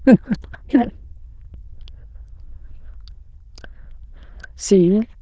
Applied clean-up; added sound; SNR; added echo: neural diffusion model UNIVERSE++.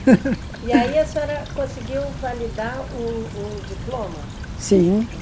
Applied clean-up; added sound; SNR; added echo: none; Stream / Trickle, dribble; 10 dB; none.